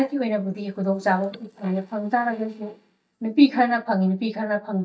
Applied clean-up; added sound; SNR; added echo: neural mask model DeepFilterNet 3.